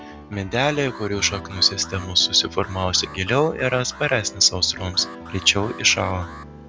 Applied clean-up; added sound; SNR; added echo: none; Alarm + Piano; 15 dB; none.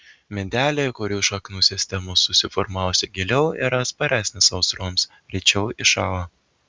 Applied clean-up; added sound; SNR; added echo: none; none; none; none.